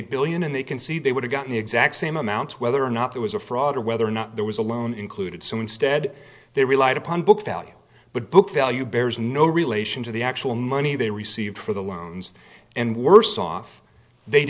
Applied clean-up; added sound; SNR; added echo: none; none; none; none.